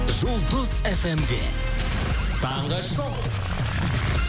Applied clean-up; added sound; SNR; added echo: none; none; none; none.